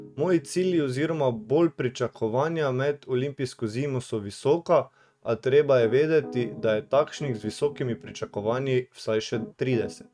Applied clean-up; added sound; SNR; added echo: neural mask model RNNoise.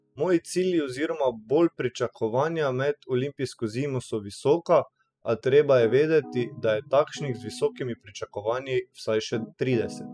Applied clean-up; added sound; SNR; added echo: classical method spectral subtraction.